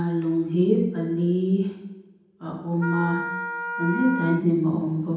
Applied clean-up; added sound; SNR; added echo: none; Wind instrument, woodwind instrument; 7 dB; reverberation time 0.9 s.